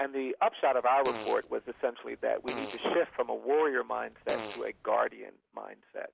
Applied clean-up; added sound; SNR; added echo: none; Fart; 13 dB; none.